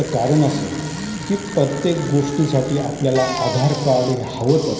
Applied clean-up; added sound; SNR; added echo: none; Bicycle; 12 dB; reverberation time 0.5 s.